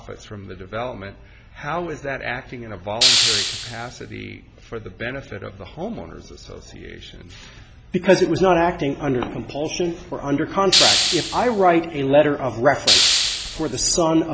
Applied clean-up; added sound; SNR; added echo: none; Hiss; -3 dB; none.